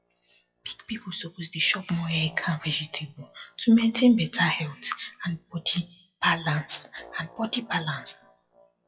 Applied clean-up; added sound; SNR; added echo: classical method WPE with log-MMSE.